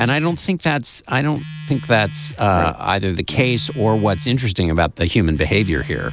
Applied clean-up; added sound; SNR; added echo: none; Telephone; 15 dB; none.